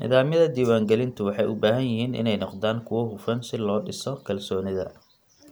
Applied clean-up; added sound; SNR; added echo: none; none; none; none.